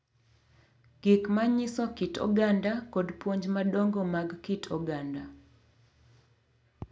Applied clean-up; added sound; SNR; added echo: none; none; none; none.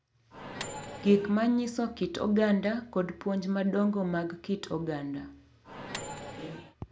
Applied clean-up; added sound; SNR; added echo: none; Microwave oven; 10 dB; none.